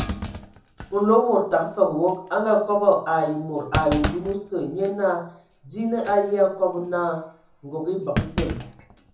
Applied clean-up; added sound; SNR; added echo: none; Thump, thud; 10 dB; reverberation time 0.6 s.